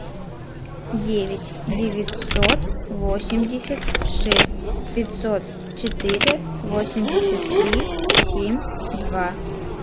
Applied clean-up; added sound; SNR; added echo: none; Telephone + Race car, auto racing / Accelerating, revving, vroom; -3 dB; none.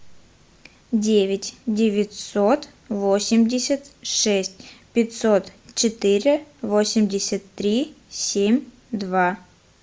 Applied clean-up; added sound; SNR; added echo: none; none; none; none.